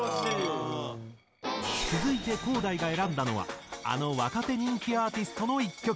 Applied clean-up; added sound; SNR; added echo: none; Coin (dropping); 19 dB; none.